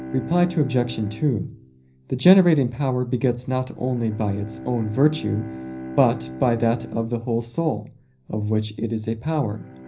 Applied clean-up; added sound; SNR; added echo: none; Bowed string instrument; 15 dB; reverberation time 0.5 s.